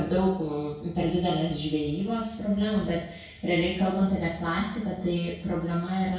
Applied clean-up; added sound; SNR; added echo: none; none; none; reverberation time 0.6 s.